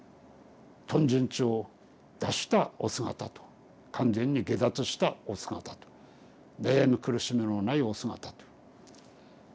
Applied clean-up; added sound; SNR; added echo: none; none; none; none.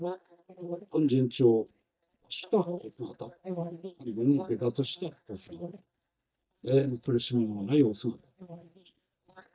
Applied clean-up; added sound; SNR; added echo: neural mask model DeepFilterNet 3.